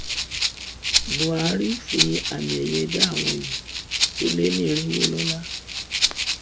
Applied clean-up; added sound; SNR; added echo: none; Rattle (instrument); -1 dB; none.